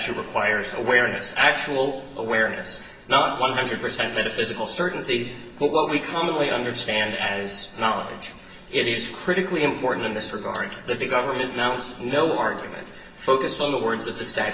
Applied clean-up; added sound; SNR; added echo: none; none; none; reverberation time 1.1 s.